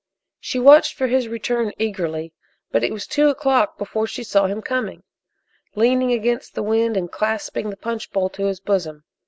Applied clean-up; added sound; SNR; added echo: none; none; none; none.